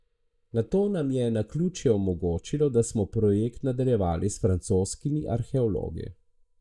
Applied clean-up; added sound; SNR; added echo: neural mask model DeepFilterNet 3.